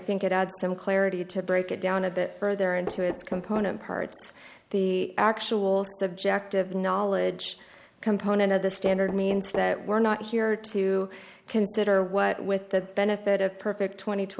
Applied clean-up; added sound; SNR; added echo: none; Knock; 16 dB; none.